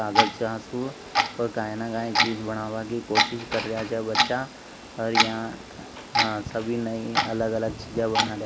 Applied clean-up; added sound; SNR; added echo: none; Clock; -1 dB; none.